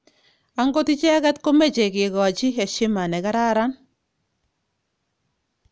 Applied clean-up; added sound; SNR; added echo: none; none; none; none.